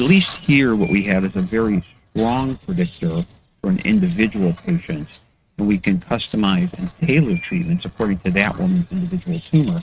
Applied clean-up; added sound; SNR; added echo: neural mask model RNNoise.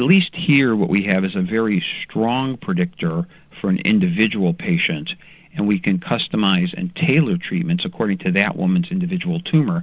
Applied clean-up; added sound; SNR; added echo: none; none; none; none.